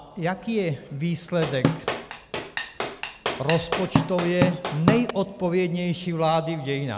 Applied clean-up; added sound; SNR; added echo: none; Drum / Drum kit; 1 dB; none.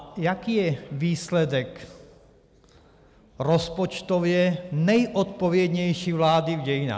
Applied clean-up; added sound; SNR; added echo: none; none; none; none.